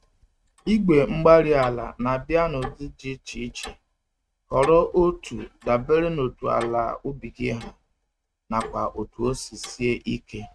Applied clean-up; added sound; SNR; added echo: neural mask model RNNoise.